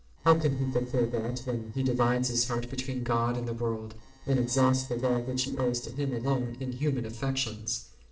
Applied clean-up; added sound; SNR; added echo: neural separator model SepFormer DNS4.